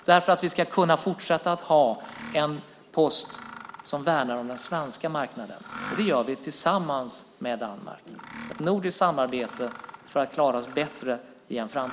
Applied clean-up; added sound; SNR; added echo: none; Mechanisms; 18 dB; none.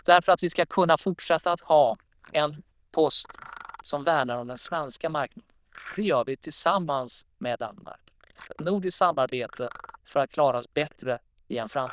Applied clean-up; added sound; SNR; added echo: neural diffusion model UNIVERSE++.